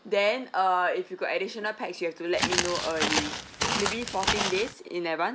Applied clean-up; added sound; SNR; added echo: none; Walk, footsteps; 0 dB; none.